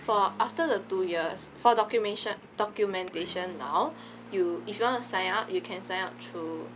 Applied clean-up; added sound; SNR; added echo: none; Engine; 17 dB; none.